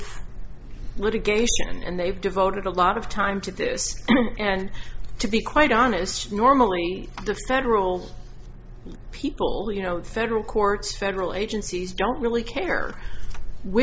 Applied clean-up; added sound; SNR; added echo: none; none; none; none.